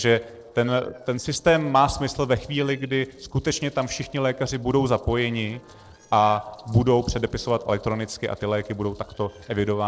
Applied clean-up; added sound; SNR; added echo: neural separator model SepFormer DNS4.